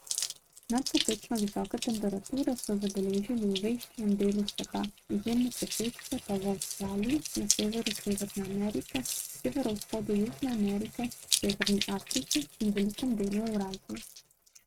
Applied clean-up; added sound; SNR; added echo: neural mask model RNNoise.